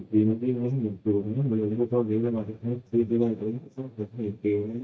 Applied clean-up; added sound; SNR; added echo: neural mask model DeepFilterNet 3.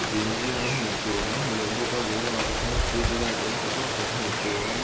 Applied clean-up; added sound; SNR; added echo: none; Rain; -3 dB; reverberation time 0.8 s.